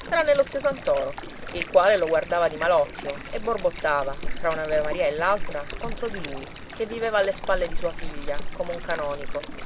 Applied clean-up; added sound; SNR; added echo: none; Stream; 5 dB; none.